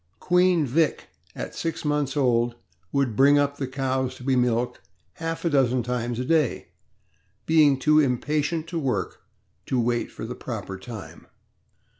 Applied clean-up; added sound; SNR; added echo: none; none; none; none.